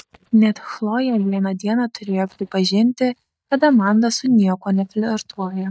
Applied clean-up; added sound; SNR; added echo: neural mask model DeepFilterNet 3.